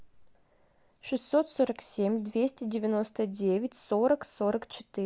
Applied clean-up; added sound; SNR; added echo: none; none; none; none.